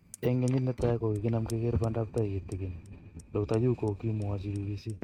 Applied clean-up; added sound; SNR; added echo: neural mask model RNNoise.